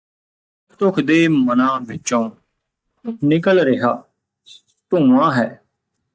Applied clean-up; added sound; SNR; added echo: neural mask model DeepFilterNet 3.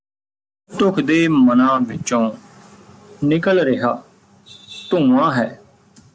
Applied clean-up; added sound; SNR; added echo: none; none; none; none.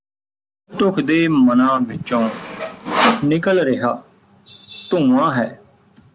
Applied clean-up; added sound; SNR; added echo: none; Sawing; 3 dB; none.